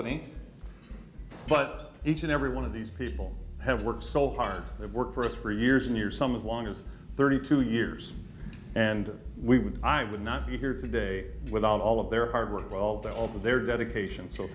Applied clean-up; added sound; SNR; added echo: none; Accelerating, revving, vroom; 11 dB; none.